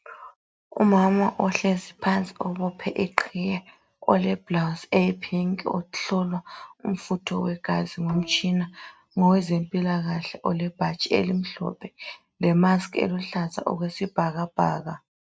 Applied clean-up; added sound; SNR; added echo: neural mask model RNNoise.